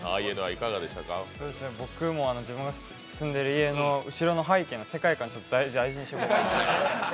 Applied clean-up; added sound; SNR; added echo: none; none; none; none.